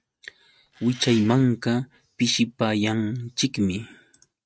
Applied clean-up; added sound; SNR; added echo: neural mask model RNNoise.